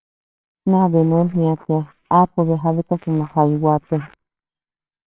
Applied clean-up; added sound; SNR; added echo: neural separator model SepFormer WHAMR!.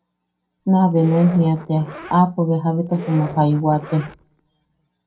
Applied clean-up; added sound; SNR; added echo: none; Zipper (clothing); 17 dB; reverberation time 0.2 s.